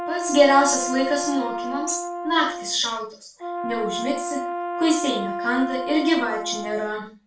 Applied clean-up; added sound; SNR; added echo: none; Brass instrument; 6 dB; reverberation time 0.3 s.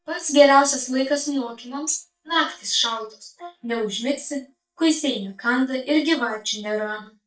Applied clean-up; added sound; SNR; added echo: neural mask model DeepFilterNet 3.